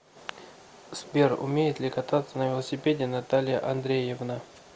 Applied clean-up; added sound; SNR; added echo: none; none; none; none.